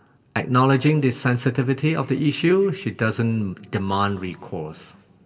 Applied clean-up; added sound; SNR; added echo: none; none; none; reverberation time 1.3 s.